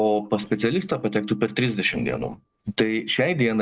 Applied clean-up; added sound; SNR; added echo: neural separator model SepFormer DNS4.